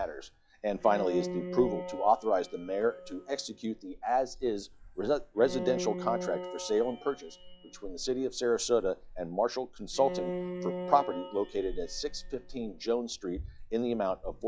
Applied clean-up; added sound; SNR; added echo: classical method log-MMSE.